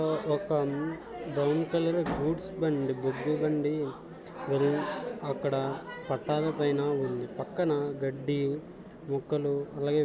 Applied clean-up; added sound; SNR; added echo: none; none; none; none.